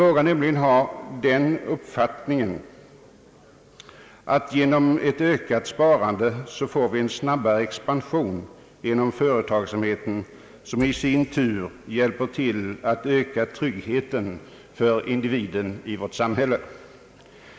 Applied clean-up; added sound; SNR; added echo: none; Engine; 20 dB; none.